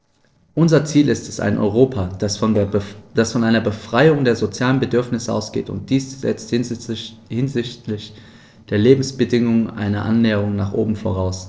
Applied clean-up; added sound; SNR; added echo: neural separator model SepFormer DNS4.